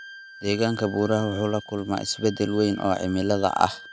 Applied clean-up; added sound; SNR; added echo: none; Wind instrument, woodwind instrument; 17 dB; none.